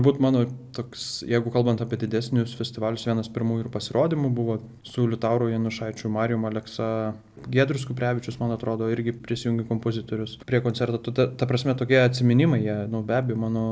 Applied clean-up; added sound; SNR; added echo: none; none; none; none.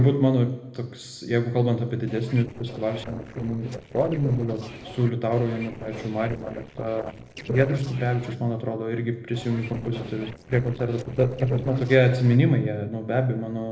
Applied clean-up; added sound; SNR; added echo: neural separator model SepFormer DNS4.